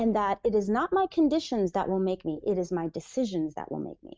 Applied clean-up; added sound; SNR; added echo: neural mask model RNNoise.